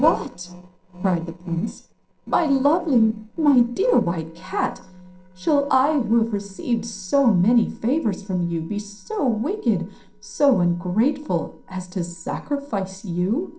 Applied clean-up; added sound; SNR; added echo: neural separator model SepFormer DNS4.